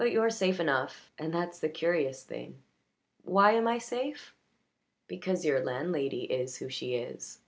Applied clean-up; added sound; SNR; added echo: none; none; none; none.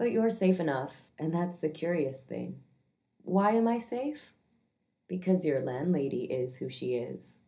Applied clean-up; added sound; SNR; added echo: none; none; none; reverberation time 0.5 s.